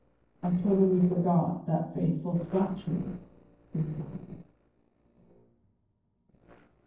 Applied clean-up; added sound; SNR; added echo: neural separator model SepFormer DNS4.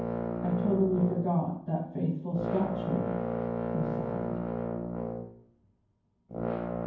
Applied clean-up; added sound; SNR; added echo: none; Brass instrument; 2 dB; reverberation time 0.9 s.